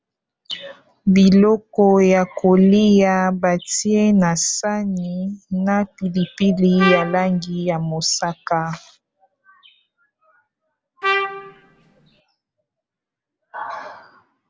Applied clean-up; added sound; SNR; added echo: none; Trumpet; 6 dB; none.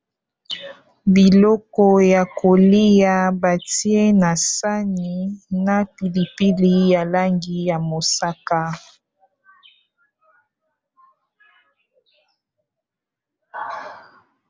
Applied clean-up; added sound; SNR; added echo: none; none; none; none.